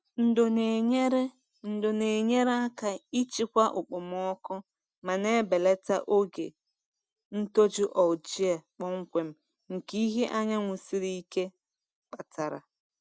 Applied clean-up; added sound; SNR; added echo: none; none; none; none.